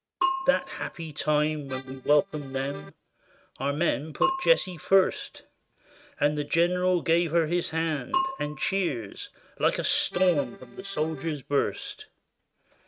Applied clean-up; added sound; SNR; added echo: neural mask model RNNoise.